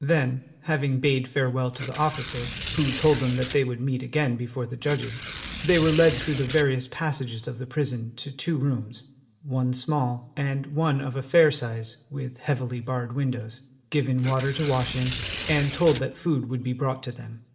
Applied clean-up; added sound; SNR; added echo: none; Tearing; 8 dB; reverberation time 0.6 s.